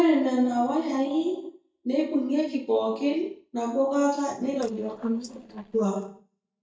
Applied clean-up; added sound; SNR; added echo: neural mask model DeepFilterNet 3.